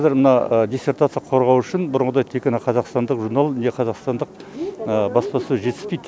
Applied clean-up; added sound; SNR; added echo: none; none; none; none.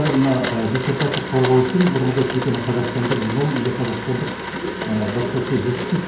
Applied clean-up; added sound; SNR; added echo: none; Domestic sounds, home sounds; 5 dB; reverberation time 0.6 s.